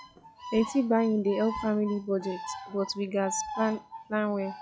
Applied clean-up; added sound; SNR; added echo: classical method log-MMSE.